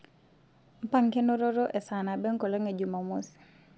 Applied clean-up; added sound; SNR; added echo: none; none; none; none.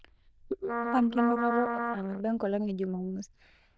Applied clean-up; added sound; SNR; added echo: neural diffusion model UNIVERSE++.